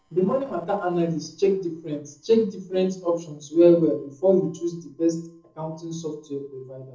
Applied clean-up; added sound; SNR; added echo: neural separator model SepFormer DNS4.